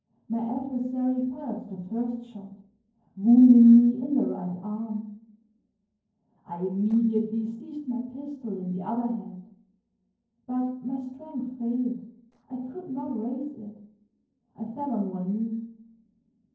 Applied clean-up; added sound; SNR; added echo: neural separator model SepFormer DNS4.